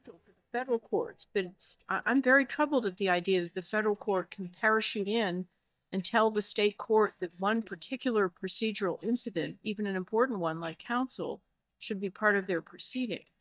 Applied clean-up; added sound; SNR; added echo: neural mask model DeepFilterNet 3.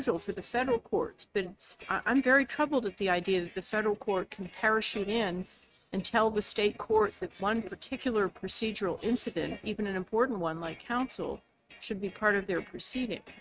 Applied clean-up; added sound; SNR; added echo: neural mask model RNNoise.